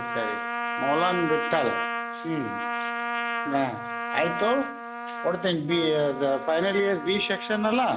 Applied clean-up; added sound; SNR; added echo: none; Trumpet; 5 dB; none.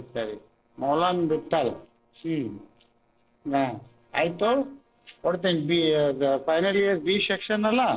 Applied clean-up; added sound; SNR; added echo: neural separator model SepFormer DNS4.